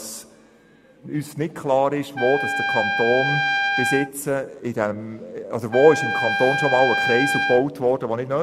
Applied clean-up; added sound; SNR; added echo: none; Trumpet; 2 dB; none.